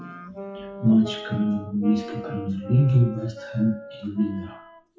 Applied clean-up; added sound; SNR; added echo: classical method WPE with log-MMSE.